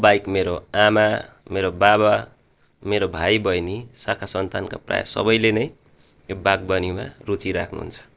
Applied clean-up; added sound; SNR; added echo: neural separator model SepFormer DNS4.